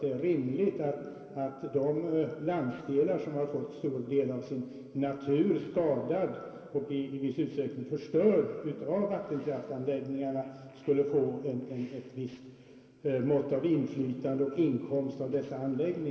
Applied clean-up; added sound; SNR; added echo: none; none; none; reverberation time 2.4 s.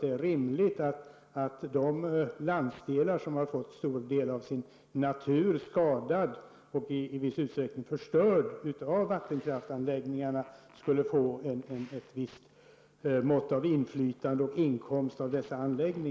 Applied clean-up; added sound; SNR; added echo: none; none; none; none.